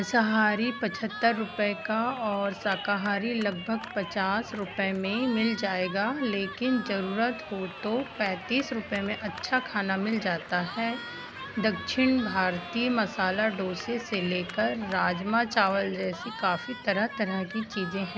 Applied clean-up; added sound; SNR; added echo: none; Cheering; 13 dB; none.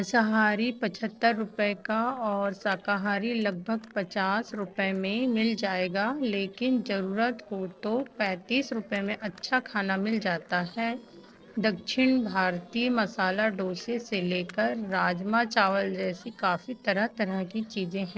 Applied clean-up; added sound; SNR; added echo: neural separator model SepFormer DNS4.